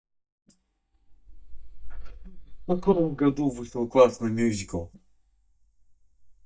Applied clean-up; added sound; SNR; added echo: neural mask model DeepFilterNet 3.